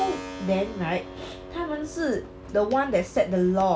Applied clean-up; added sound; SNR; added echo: none; Keyboard (musical); 15 dB; none.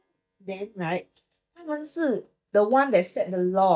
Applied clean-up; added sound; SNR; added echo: neural mask model DeepFilterNet 3.